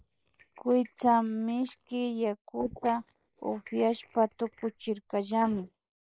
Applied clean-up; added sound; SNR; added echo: neural mask model Resemble Enhance denoiser.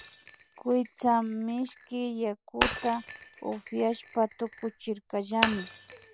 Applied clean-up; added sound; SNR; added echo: none; Shatter; 7 dB; none.